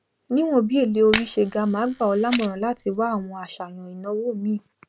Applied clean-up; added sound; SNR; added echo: none; Camera; 11 dB; none.